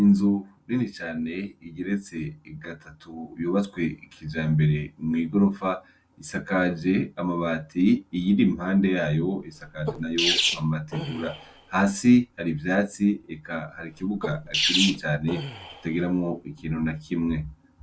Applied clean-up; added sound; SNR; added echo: none; Sneeze; 6 dB; none.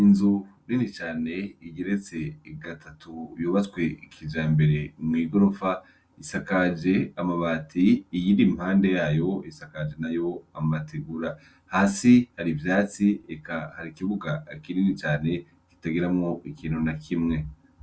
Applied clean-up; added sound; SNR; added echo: none; none; none; none.